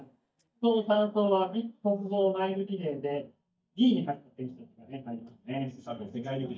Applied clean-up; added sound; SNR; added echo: neural mask model DeepFilterNet 3.